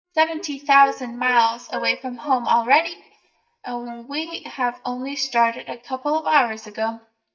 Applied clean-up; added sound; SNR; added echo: neural mask model DeepFilterNet 3.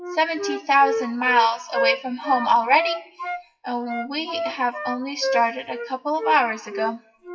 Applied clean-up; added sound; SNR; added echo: classical method WPE with log-MMSE.